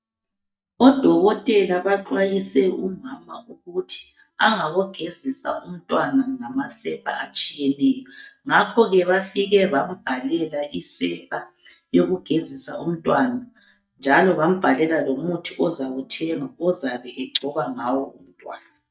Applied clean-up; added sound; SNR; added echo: neural mask model DeepFilterNet 3.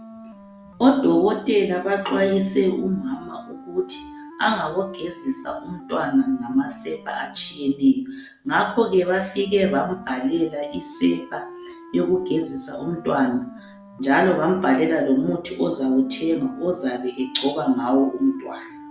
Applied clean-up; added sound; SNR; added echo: none; Wind instrument, woodwind instrument; 19 dB; none.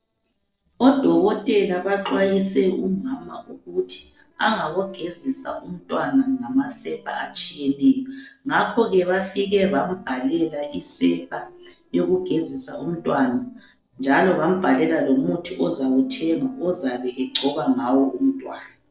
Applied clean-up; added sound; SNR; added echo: neural separator model SepFormer DNS4.